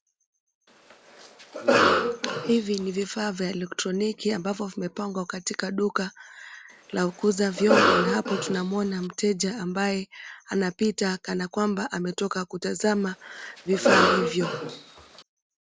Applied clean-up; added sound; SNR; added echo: none; Cough; -2 dB; none.